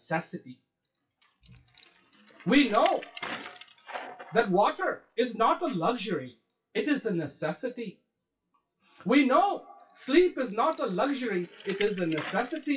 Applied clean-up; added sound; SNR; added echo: classical method WPE with log-MMSE.